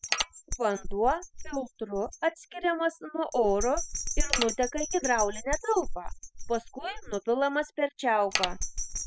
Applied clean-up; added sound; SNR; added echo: classical method spectral subtraction.